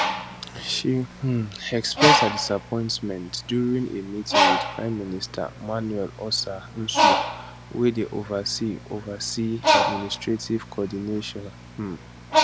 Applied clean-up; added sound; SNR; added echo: none; Bird; -1 dB; none.